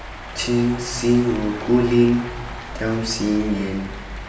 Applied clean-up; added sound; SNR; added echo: none; Cheering; 15 dB; reverberation time 1.0 s.